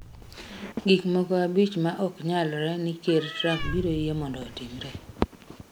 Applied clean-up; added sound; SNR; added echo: none; Boom + Cat; 14 dB; none.